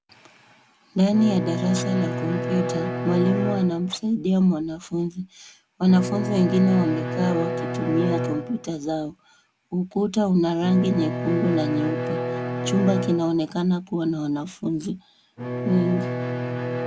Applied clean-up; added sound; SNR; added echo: none; Bowed string instrument; 6 dB; none.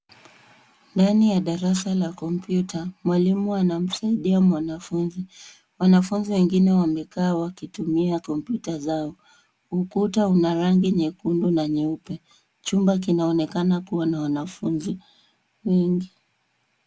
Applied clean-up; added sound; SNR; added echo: none; none; none; none.